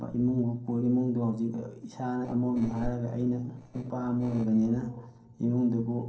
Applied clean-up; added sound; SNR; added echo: neural separator model SepFormer DNS4.